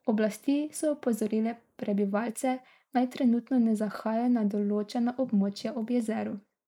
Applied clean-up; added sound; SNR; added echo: neural mask model Resemble Enhance denoiser.